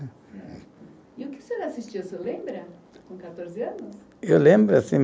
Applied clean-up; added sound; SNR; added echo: none; none; none; none.